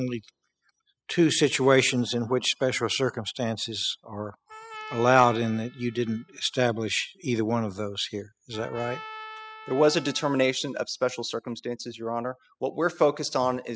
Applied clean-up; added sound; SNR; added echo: classical method spectral subtraction.